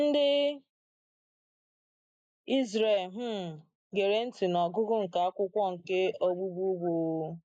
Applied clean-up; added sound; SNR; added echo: neural mask model Resemble Enhance denoiser.